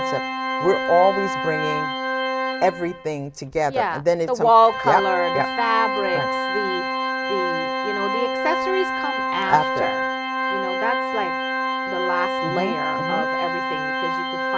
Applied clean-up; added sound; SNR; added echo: none; Organ; 1 dB; none.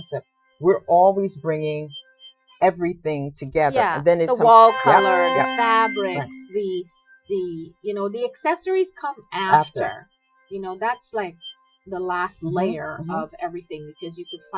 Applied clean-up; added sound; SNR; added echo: classical method Wiener filter.